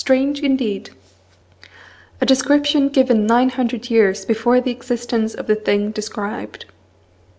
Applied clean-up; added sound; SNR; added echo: none; none; none; none.